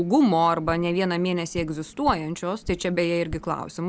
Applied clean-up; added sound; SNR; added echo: none; Tap; 17 dB; none.